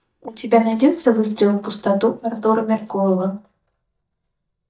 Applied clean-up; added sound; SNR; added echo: neural mask model DeepFilterNet 3.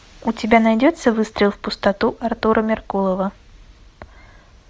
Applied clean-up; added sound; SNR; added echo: none; none; none; none.